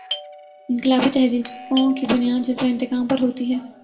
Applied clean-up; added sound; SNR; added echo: none; Doorbell; 16 dB; reverberation time 0.6 s.